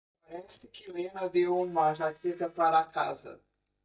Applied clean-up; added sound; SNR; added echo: neural mask model DeepFilterNet 3.